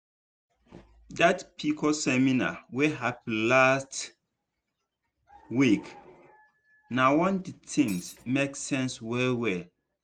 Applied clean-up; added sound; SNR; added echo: none; Shatter; 19 dB; none.